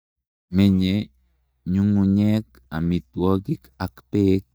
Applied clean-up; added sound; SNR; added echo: neural mask model DeepFilterNet 3.